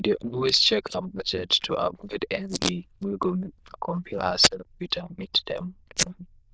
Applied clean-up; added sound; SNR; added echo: neural diffusion model UNIVERSE++.